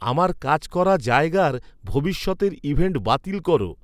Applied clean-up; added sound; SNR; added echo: none; none; none; none.